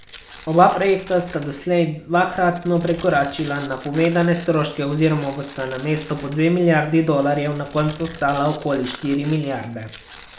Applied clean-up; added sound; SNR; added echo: none; Tearing; 18 dB; none.